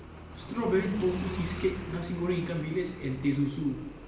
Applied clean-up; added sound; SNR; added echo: none; Motorcycle; 10 dB; reverberation time 0.8 s.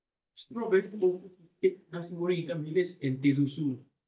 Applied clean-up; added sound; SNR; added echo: neural mask model DeepFilterNet 3.